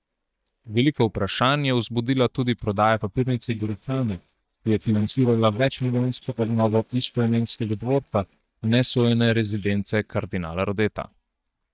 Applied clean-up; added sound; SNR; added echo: neural mask model DeepFilterNet 3.